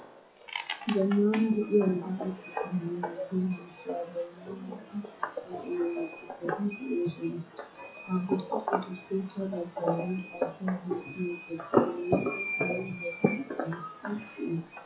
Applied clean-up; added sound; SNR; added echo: classical method WPE with log-MMSE.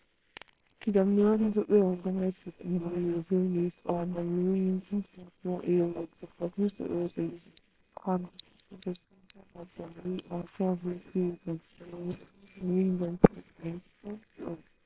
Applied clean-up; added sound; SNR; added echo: neural separator model SepFormer WHAMR!.